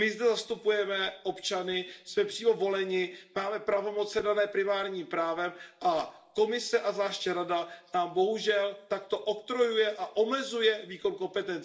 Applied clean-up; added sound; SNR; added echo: none; none; none; reverberation time 0.5 s.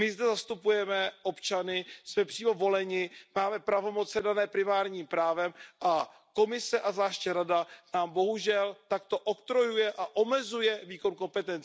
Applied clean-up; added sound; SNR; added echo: none; none; none; none.